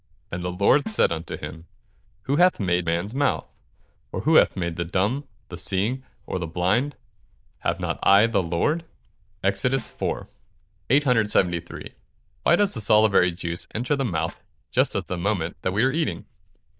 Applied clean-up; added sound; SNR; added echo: neural diffusion model UNIVERSE++.